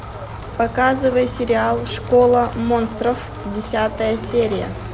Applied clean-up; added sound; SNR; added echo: none; Rain; 11 dB; none.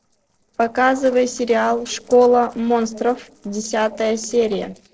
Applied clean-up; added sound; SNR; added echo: neural separator model SepFormer DNS4.